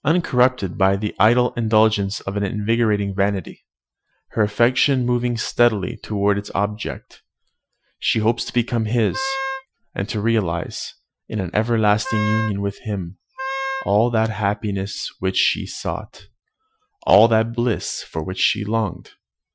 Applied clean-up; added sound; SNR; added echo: classical method Wiener filter.